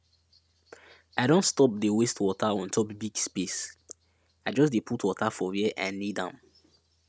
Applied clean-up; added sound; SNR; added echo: none; none; none; none.